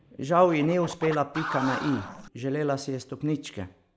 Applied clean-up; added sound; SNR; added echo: none; Scratching (performance technique); 9 dB; none.